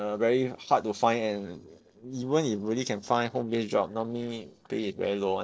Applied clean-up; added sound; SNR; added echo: neural separator model SepFormer DNS4.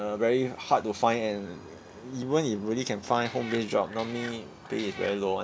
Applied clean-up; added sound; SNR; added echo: none; Meow; 15 dB; none.